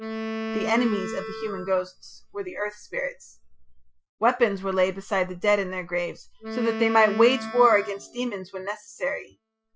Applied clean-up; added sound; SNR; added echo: classical method Wiener filter.